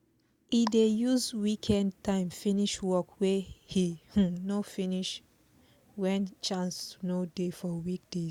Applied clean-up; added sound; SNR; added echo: none; none; none; none.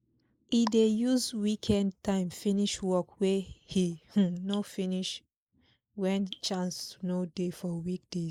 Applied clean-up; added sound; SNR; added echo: neural mask model Resemble Enhance denoiser.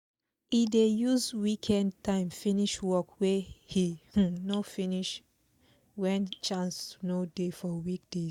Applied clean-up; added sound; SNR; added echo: neural mask model DeepFilterNet 3.